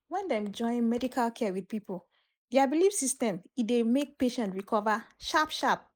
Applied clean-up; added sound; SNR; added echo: neural mask model Resemble Enhance denoiser.